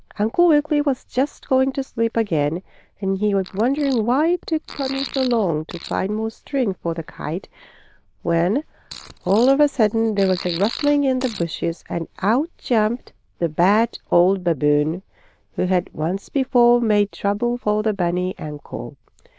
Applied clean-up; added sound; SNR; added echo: neural diffusion model UNIVERSE++.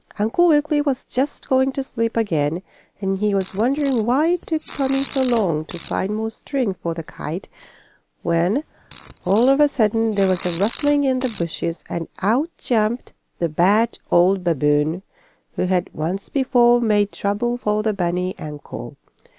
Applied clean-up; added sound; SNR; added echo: none; Fart; 14 dB; none.